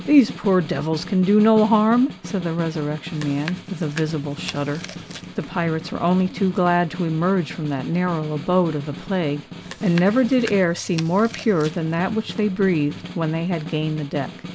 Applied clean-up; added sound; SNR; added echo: none; Chewing, mastication + Snare drum; 14 dB; none.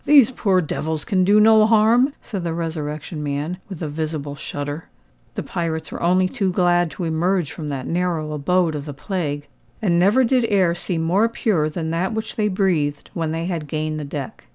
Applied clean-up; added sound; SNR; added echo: none; none; none; none.